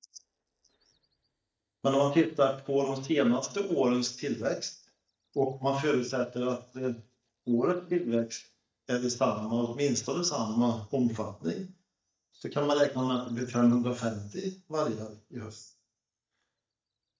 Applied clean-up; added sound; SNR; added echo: neural mask model DeepFilterNet 3.